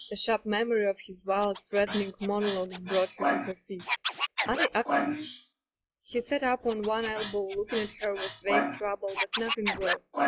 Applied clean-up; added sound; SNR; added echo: classical method log-MMSE.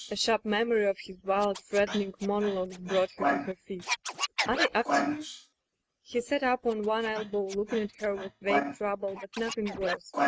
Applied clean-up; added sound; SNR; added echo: neural mask model RNNoise.